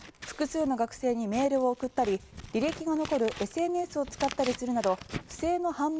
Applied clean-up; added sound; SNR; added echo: none; Scissors; 15 dB; none.